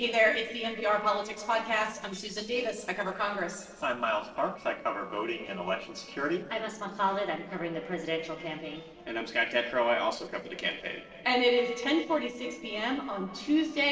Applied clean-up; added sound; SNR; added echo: neural separator model SepFormer DNS4.